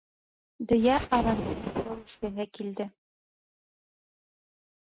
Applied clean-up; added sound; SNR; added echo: neural mask model RNNoise.